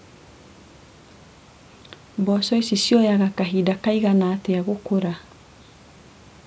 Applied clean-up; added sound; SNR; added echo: none; none; none; none.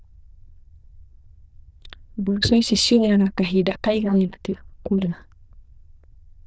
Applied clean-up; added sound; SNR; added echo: neural diffusion model UNIVERSE++.